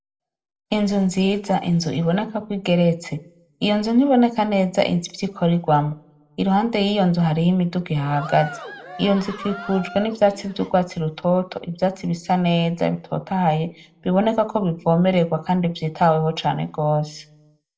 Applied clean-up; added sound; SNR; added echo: none; Cheering; 15 dB; reverberation time 0.3 s.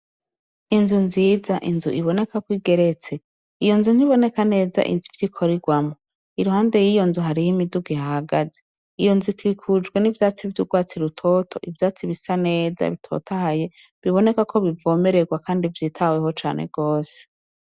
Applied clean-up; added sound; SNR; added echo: none; none; none; none.